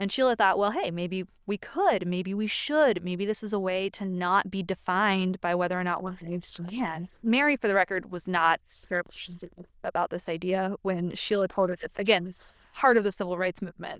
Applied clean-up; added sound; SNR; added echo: neural diffusion model UNIVERSE++.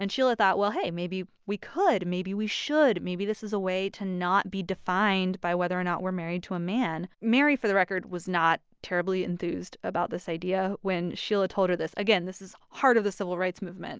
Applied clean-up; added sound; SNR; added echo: none; none; none; none.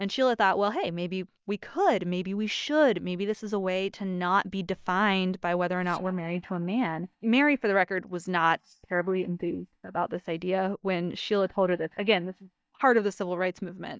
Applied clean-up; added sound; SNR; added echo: neural mask model DeepFilterNet 3.